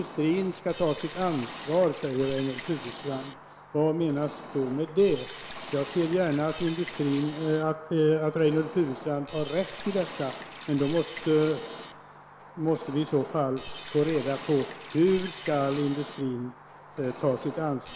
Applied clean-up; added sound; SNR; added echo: none; Liquid; 14 dB; none.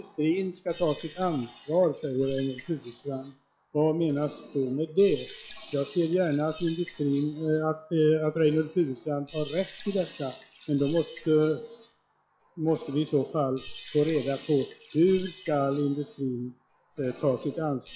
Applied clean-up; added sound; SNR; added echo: classical method log-MMSE.